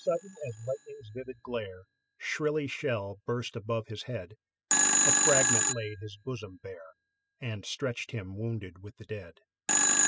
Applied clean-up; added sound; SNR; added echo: classical method spectral subtraction.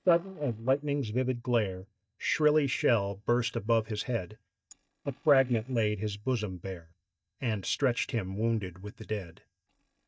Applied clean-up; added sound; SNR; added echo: neural mask model DeepFilterNet 3.